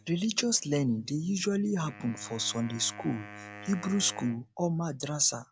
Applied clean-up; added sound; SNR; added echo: none; Wind instrument, woodwind instrument; 18 dB; none.